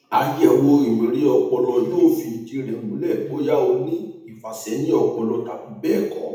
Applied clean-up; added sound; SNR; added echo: none; none; none; reverberation time 0.8 s.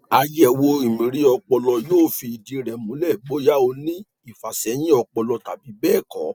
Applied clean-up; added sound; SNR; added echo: none; none; none; none.